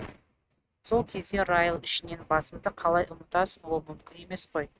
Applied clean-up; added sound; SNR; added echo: neural mask model RNNoise.